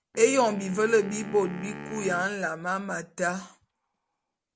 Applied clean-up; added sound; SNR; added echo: none; Wind instrument, woodwind instrument; 16 dB; none.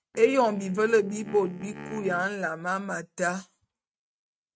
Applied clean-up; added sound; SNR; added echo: neural mask model RNNoise.